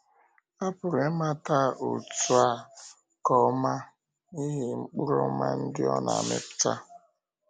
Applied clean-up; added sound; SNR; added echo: none; none; none; none.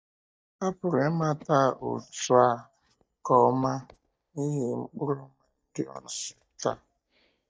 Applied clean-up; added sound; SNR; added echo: neural mask model DeepFilterNet 3.